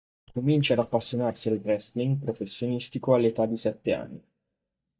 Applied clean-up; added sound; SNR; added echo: neural mask model DeepFilterNet 3.